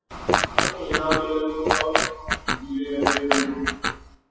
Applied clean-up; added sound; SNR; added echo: classical method WPE with log-MMSE.